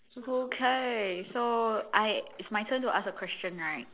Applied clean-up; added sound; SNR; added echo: neural separator model SepFormer DNS4.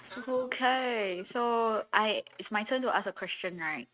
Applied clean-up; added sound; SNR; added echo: neural mask model RNNoise.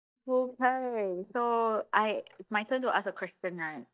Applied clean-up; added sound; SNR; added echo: neural mask model DeepFilterNet 3.